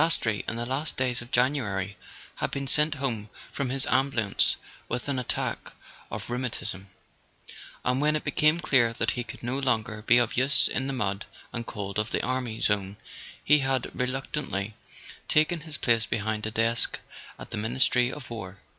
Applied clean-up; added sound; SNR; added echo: none; none; none; none.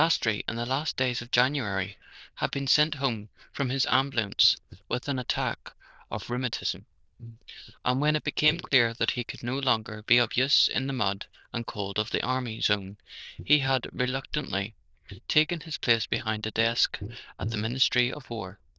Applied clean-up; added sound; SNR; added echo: neural diffusion model UNIVERSE++.